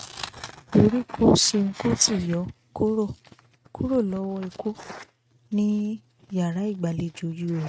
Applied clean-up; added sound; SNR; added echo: neural mask model RNNoise.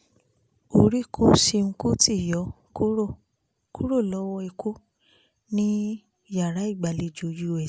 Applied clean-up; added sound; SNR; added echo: none; none; none; none.